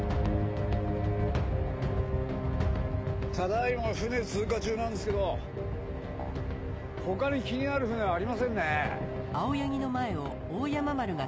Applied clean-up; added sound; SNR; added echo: none; none; none; none.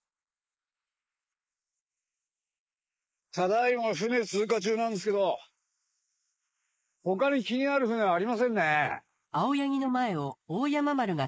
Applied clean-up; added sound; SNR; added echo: neural mask model Resemble Enhance denoiser.